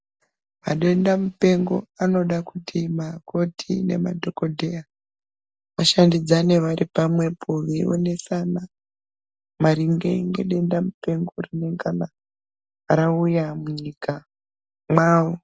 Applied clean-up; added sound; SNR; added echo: none; none; none; none.